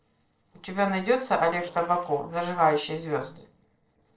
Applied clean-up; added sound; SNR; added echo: neural separator model SepFormer DNS4.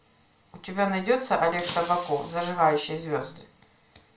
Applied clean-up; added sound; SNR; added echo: none; Shatter; 11 dB; reverberation time 0.3 s.